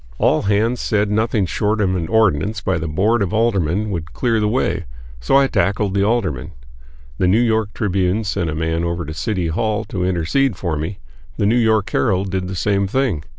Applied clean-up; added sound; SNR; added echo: none; none; none; none.